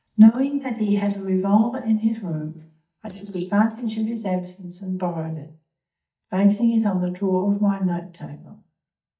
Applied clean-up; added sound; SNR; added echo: neural mask model DeepFilterNet 3.